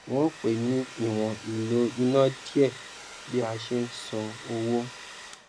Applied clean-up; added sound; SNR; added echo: none; Domestic sounds, home sounds; 16 dB; none.